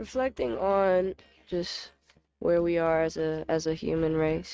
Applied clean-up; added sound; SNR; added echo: neural mask model RNNoise.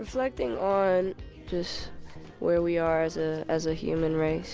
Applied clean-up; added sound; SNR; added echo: none; none; none; none.